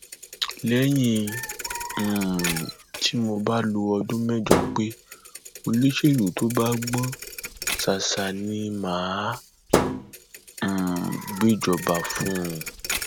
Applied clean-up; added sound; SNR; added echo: none; Thump, thud; 7 dB; none.